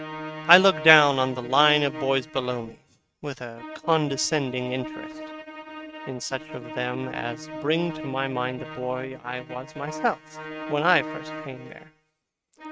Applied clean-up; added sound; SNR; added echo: neural mask model RNNoise.